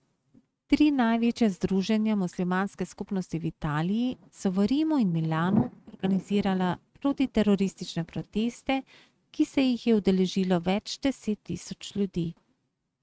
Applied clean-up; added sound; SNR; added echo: neural mask model RNNoise.